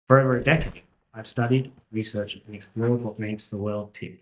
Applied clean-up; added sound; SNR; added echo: neural mask model DeepFilterNet 3.